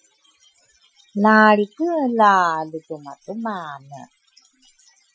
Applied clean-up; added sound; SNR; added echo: classical method Wiener filter.